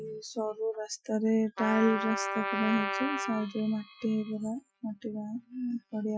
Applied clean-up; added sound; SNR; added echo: classical method Wiener filter.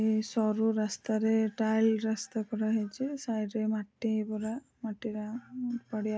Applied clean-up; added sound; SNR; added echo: none; none; none; none.